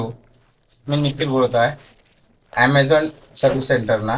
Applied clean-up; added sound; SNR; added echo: neural separator model SepFormer DNS4.